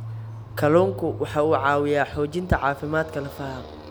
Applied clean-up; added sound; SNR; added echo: none; Motorcycle; 13 dB; none.